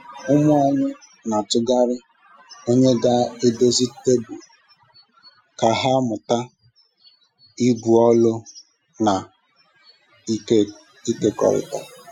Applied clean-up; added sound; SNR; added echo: classical method Wiener filter.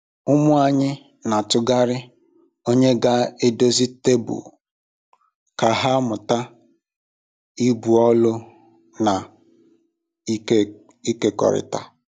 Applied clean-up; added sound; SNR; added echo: none; none; none; none.